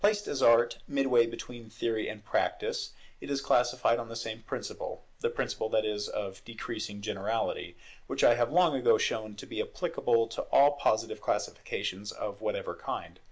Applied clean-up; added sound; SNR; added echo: none; none; none; none.